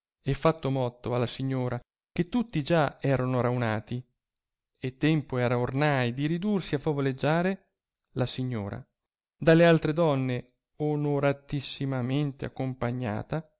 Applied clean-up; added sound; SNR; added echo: none; none; none; none.